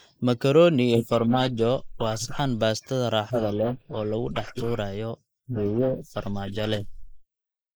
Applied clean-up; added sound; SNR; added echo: neural mask model Resemble Enhance denoiser.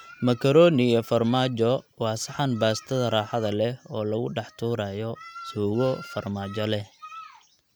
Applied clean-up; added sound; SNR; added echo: none; none; none; none.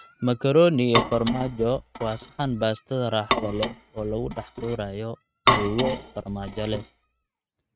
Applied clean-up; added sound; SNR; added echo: neural mask model RNNoise.